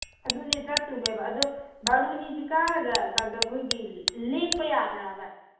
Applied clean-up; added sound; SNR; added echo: none; Tick; 4 dB; reverberation time 0.8 s.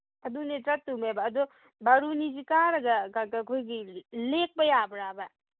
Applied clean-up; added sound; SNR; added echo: none; none; none; none.